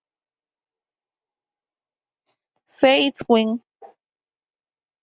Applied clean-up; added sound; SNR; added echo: none; none; none; none.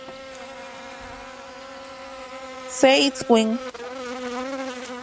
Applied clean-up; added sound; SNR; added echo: none; Buzz; 9 dB; none.